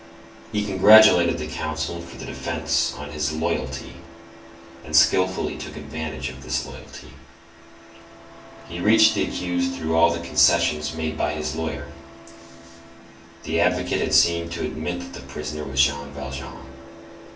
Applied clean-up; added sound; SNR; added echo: none; Printer; 19 dB; reverberation time 0.3 s.